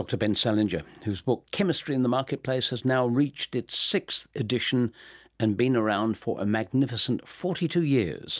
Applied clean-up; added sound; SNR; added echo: none; none; none; none.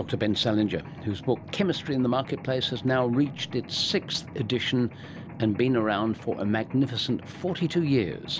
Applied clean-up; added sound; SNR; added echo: none; Mechanisms; 14 dB; none.